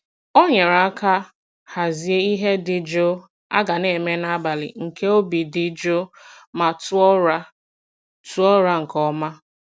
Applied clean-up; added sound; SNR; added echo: none; none; none; none.